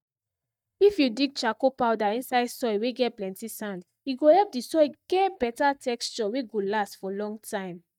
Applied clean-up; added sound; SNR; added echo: neural mask model DeepFilterNet 3.